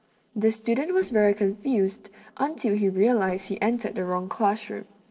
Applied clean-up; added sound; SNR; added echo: neural separator model SepFormer DNS4.